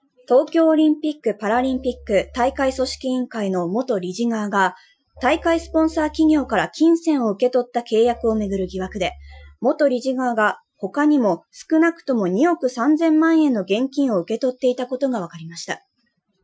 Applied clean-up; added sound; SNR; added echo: classical method Wiener filter.